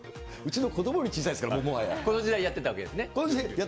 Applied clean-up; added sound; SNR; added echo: none; none; none; none.